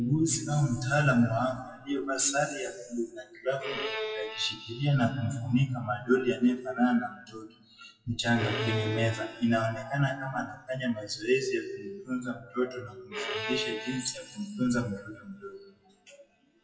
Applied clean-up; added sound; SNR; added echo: classical method WPE with log-MMSE.